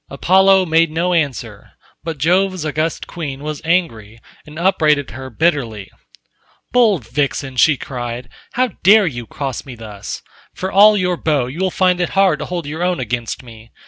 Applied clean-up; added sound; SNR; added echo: none; none; none; none.